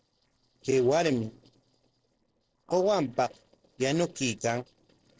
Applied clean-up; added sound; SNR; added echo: neural separator model SepFormer DNS4.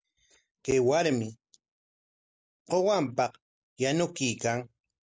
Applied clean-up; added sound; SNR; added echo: none; none; none; none.